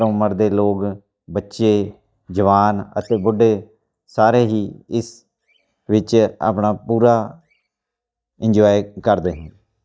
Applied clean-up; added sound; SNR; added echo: neural mask model DeepFilterNet 3.